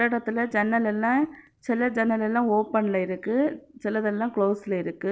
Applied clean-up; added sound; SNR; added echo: neural separator model SepFormer DNS4.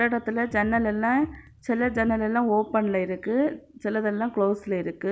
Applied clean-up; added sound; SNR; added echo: none; Drum kit; 18 dB; none.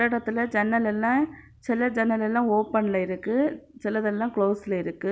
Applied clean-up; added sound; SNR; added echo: none; none; none; none.